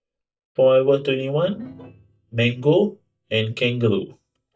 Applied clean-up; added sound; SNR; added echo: neural mask model DeepFilterNet 3.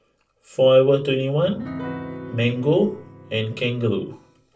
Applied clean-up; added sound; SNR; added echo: none; Piano; 14 dB; reverberation time 0.3 s.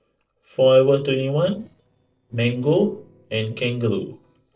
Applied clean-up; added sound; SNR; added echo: neural separator model SepFormer DNS4.